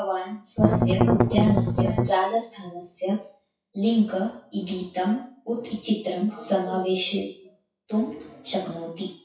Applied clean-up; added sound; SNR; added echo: classical method WPE with log-MMSE.